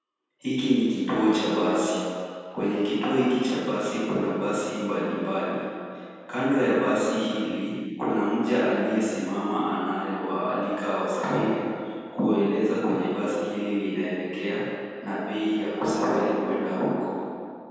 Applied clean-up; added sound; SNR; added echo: none; none; none; reverberation time 2.0 s.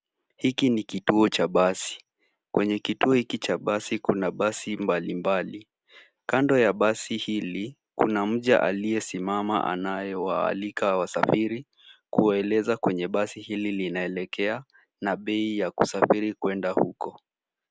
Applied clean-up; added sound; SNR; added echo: none; none; none; none.